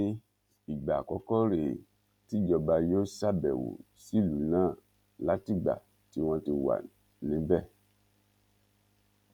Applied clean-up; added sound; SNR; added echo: none; none; none; none.